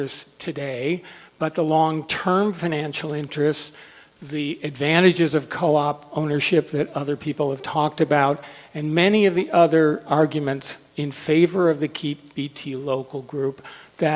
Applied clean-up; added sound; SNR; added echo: none; none; none; none.